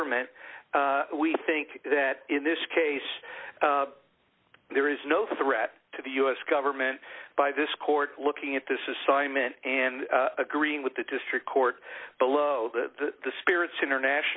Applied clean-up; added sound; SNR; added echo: none; none; none; none.